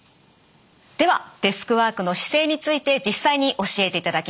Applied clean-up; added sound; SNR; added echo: none; none; none; none.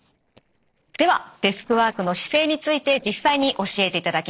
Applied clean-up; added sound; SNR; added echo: neural separator model SepFormer DNS4.